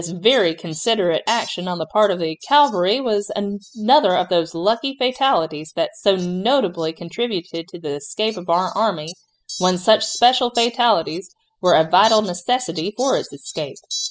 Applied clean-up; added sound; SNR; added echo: classical method spectral subtraction.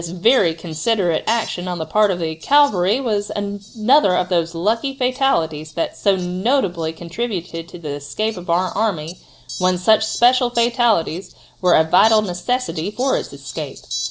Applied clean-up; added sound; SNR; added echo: none; Fowl; 18 dB; none.